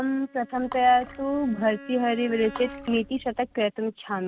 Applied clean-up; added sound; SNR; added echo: none; Water / Splash, splatter + Bowed string instrument; 18 dB; none.